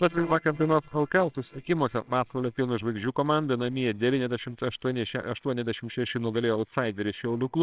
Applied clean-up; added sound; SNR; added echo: neural separator model SepFormer WHAMR!.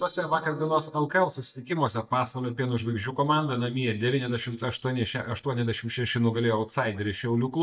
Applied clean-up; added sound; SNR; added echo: neural mask model DeepFilterNet 3.